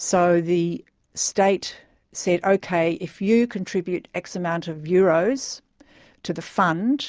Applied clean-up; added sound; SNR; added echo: none; none; none; none.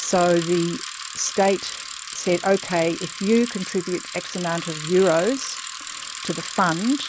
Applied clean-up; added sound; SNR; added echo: none; Bicycle; 10 dB; none.